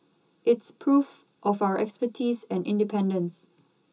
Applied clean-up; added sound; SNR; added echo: none; none; none; reverberation time 0.2 s.